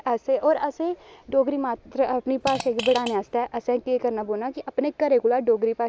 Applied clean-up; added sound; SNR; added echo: none; Fart; 10 dB; none.